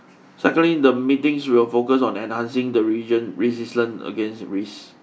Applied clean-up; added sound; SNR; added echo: none; none; none; none.